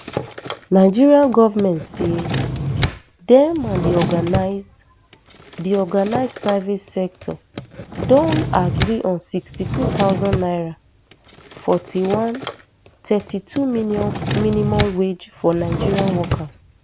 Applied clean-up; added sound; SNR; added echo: none; Drawer open or close; 6 dB; none.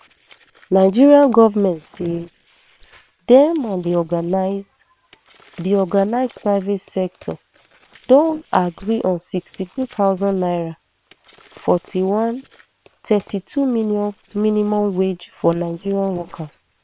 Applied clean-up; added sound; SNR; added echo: neural separator model SepFormer WHAM!.